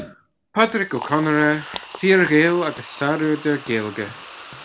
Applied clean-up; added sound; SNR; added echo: none; Liquid; 16 dB; none.